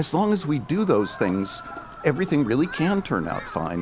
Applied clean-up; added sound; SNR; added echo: none; Human group actions; 15 dB; none.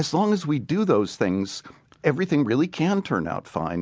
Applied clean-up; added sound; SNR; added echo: none; none; none; none.